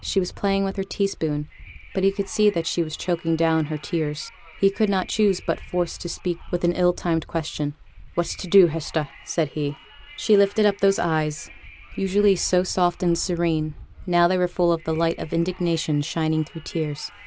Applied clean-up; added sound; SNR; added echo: none; Wind; 19 dB; none.